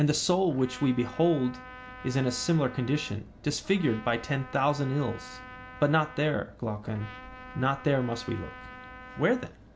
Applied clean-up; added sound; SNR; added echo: none; Trumpet; 17 dB; none.